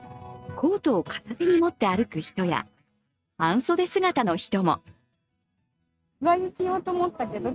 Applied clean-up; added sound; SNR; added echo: neural mask model RNNoise.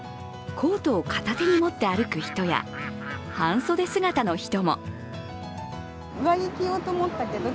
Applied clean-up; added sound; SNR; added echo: none; Bird; 13 dB; none.